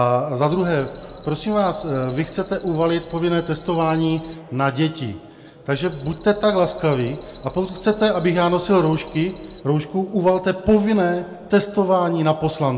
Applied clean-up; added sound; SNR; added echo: none; Alarm; 2 dB; reverberation time 1.5 s.